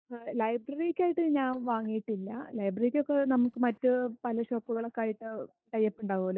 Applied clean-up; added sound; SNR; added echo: neural mask model DeepFilterNet 3.